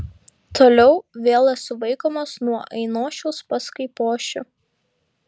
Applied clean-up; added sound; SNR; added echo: none; none; none; none.